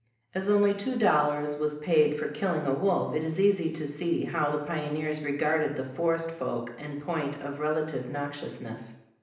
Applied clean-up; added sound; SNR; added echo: none; none; none; reverberation time 0.8 s.